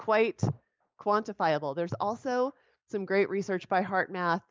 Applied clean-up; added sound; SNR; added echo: none; none; none; none.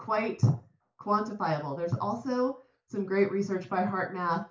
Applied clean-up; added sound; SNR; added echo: none; none; none; reverberation time 0.3 s.